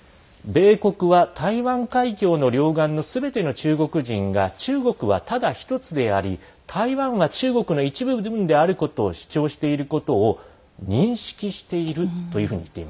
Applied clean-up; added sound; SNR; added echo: none; none; none; none.